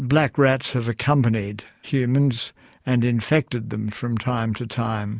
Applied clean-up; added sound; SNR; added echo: none; none; none; none.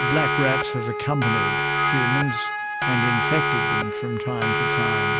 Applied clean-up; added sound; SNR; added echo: none; Wind instrument, woodwind instrument + Siren; -4 dB; none.